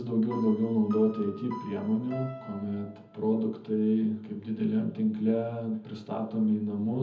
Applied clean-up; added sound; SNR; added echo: none; Piano; 16 dB; reverberation time 0.7 s.